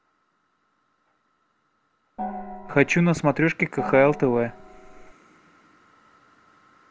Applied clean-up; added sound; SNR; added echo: none; Gong; 10 dB; none.